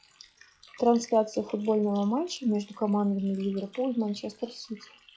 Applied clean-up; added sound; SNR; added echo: classical method log-MMSE.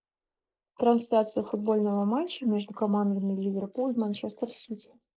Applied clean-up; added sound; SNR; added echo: neural mask model Resemble Enhance denoiser.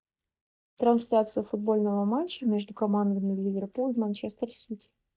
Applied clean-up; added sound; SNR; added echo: neural mask model DeepFilterNet 3.